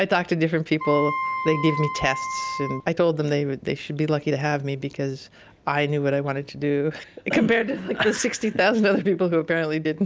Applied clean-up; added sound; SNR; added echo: none; Wind instrument, woodwind instrument; 6 dB; none.